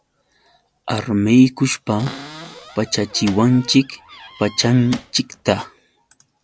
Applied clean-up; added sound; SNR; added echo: none; Cupboard open or close + Slam; 18 dB; none.